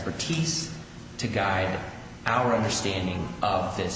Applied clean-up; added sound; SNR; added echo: none; none; none; none.